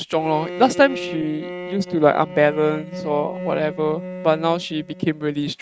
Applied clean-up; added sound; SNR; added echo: neural mask model RNNoise.